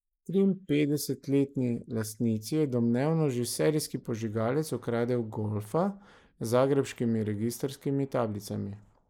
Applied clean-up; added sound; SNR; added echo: neural mask model Resemble Enhance denoiser.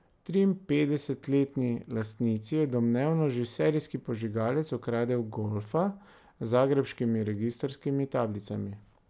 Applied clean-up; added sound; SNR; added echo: none; none; none; none.